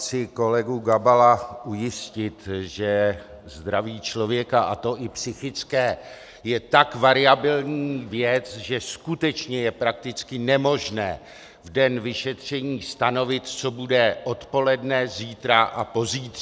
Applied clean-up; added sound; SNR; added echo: none; none; none; none.